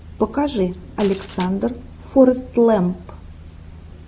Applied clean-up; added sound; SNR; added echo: none; Glass; 15 dB; none.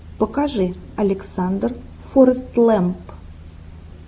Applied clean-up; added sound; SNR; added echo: none; none; none; none.